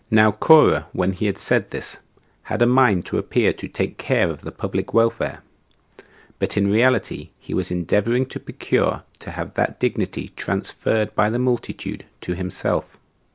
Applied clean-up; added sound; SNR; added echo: none; none; none; none.